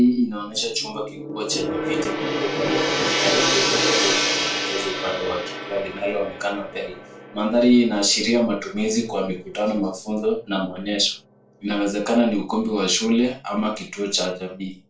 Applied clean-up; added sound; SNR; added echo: none; Gong; 4 dB; reverberation time 0.3 s.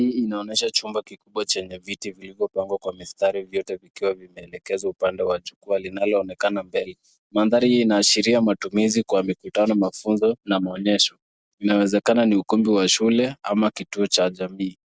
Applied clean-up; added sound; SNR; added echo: none; none; none; none.